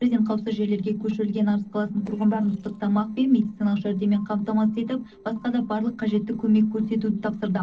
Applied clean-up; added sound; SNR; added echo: neural separator model SepFormer DNS4.